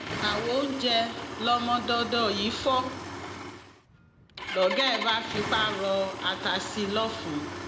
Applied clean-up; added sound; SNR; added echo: none; Engine starting; 7 dB; none.